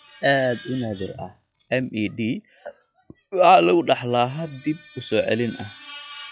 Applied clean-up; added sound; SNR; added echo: classical method log-MMSE.